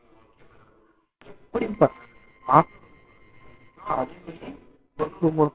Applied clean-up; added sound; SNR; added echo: neural separator model SepFormer WHAMR!.